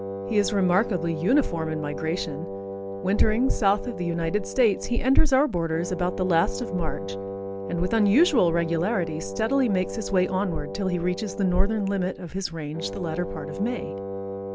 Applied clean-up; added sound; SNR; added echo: none; Wind instrument, woodwind instrument; 10 dB; none.